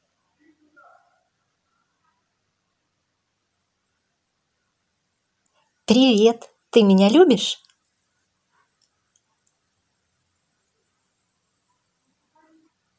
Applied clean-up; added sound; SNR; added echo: none; none; none; none.